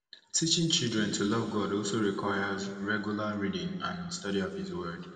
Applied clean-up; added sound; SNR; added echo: none; none; none; reverberation time 2.2 s.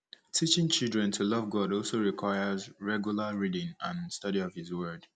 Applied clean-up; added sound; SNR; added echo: none; none; none; none.